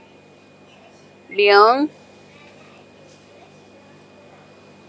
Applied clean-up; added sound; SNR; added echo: none; none; none; none.